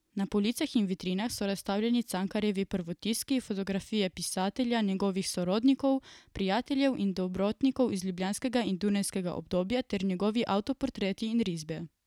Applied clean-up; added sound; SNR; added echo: none; none; none; none.